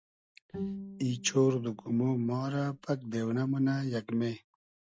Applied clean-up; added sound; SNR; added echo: neural mask model RNNoise.